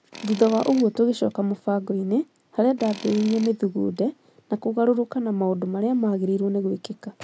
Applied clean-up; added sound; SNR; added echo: none; Tools; 19 dB; none.